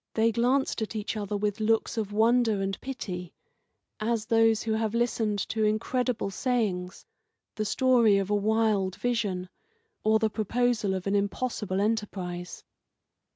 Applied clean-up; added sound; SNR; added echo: none; none; none; none.